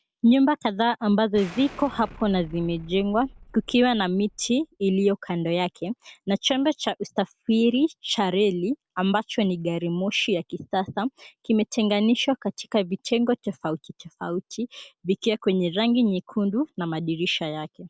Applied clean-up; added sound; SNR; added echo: none; Explosion; 20 dB; none.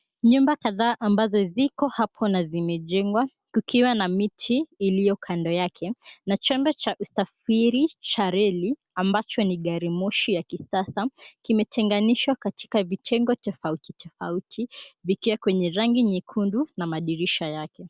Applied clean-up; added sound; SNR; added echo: none; none; none; none.